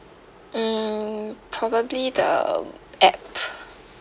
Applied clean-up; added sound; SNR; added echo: none; none; none; none.